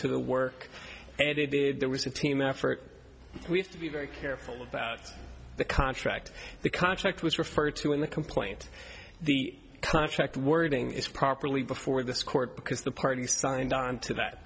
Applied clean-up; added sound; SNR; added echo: none; none; none; none.